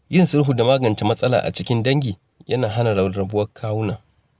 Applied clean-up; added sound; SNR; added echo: none; none; none; none.